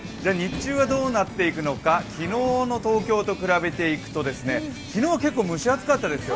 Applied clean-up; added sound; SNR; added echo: none; Subway, metro, underground; 14 dB; none.